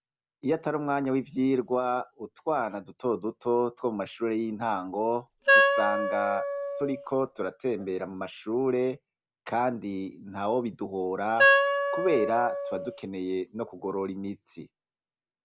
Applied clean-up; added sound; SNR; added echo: none; Wind instrument, woodwind instrument; -4 dB; none.